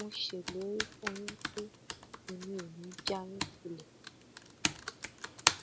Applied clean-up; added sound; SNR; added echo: none; Computer keyboard; -4 dB; none.